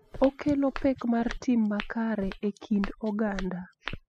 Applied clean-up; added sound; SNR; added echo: classical method spectral subtraction.